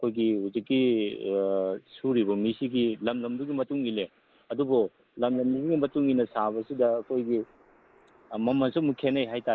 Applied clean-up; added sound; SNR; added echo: neural mask model Resemble Enhance denoiser.